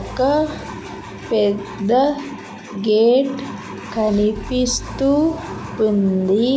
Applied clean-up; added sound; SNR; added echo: none; Engine / Car; 18 dB; none.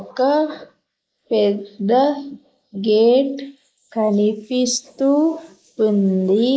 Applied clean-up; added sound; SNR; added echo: neural mask model Resemble Enhance denoiser.